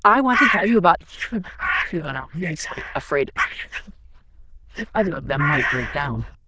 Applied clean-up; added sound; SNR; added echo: neural diffusion model UNIVERSE++.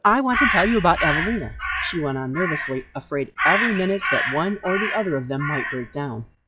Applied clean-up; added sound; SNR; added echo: classical method log-MMSE.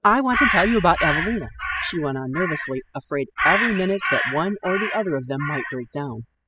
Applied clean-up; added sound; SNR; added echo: classical method spectral subtraction.